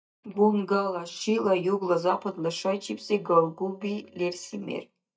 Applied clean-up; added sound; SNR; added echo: neural mask model DeepFilterNet 3.